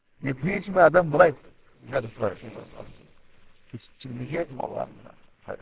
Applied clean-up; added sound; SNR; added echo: neural separator model SepFormer WHAMR!.